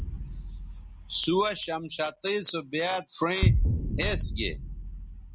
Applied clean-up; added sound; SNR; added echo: none; Boom; -1 dB; none.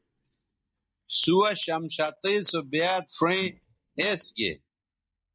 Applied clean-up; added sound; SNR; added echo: neural mask model DeepFilterNet 3.